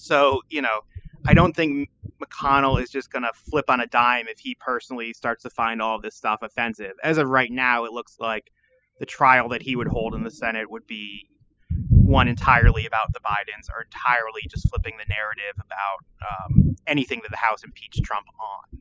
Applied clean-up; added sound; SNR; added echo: classical method spectral subtraction.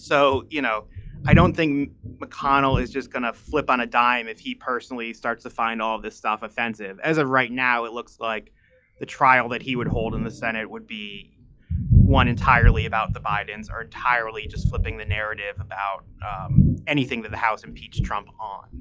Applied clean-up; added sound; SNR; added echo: classical method log-MMSE.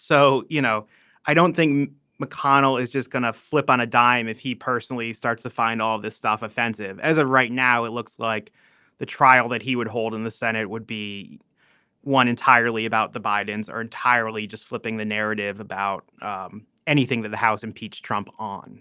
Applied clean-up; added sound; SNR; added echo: none; none; none; none.